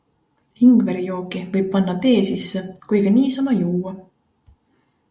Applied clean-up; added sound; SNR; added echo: none; none; none; none.